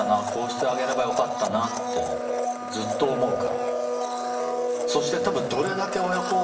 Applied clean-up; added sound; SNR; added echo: none; Domestic sounds, home sounds; 0 dB; reverberation time 0.8 s.